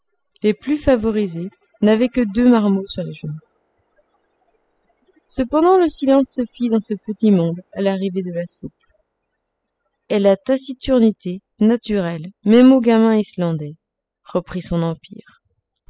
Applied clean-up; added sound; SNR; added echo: classical method spectral subtraction.